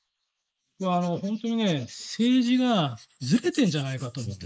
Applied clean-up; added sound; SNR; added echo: neural mask model Resemble Enhance denoiser.